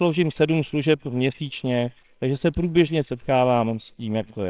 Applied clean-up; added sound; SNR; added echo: neural separator model SepFormer WHAMR!.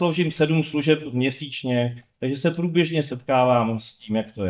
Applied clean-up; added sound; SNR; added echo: neural mask model DeepFilterNet 3.